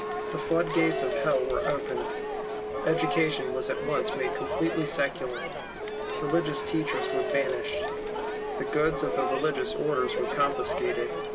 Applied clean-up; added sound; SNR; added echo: none; Crowd + Telephone; 1 dB; none.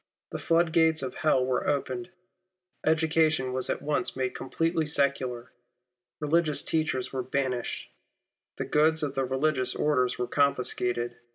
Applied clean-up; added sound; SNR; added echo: none; none; none; none.